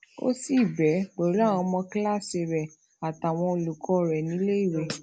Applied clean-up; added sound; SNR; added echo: none; none; none; none.